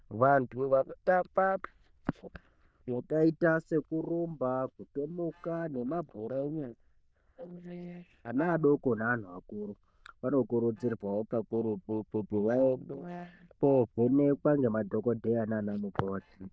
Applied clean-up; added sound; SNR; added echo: neural diffusion model UNIVERSE++.